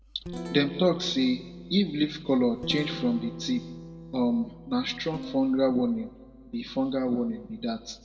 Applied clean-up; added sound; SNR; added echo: none; Guitar; 14 dB; reverberation time 1.2 s.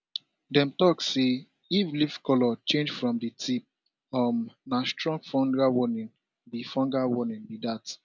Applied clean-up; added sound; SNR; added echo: none; none; none; none.